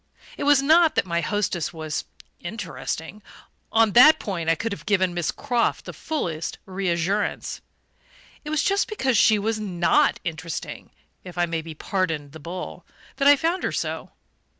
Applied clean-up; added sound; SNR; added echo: none; none; none; none.